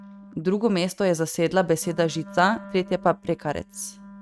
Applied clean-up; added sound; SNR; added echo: neural mask model RNNoise.